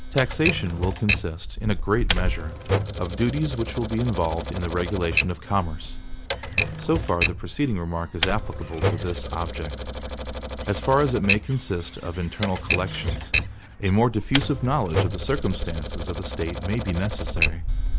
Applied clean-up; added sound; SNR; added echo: none; Typewriter + Gull, seagull; 1 dB; none.